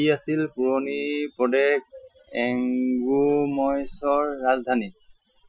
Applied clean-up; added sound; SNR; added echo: classical method Wiener filter.